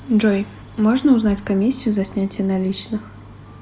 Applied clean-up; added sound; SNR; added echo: none; none; none; none.